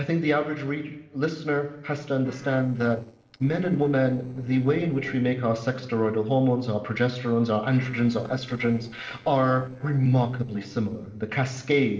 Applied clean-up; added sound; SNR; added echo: neural separator model SepFormer DNS4.